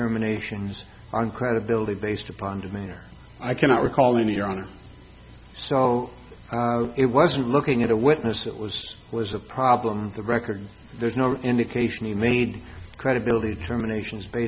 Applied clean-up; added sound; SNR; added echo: none; none; none; none.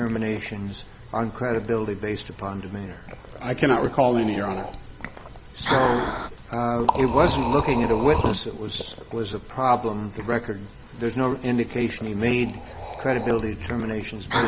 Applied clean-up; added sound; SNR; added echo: none; Liquid; 7 dB; none.